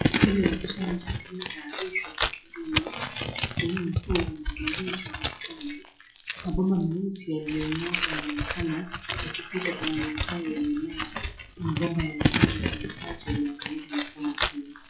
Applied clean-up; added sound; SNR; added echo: classical method WPE with log-MMSE.